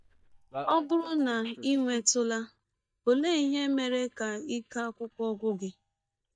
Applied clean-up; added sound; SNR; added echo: neural mask model DeepFilterNet 3.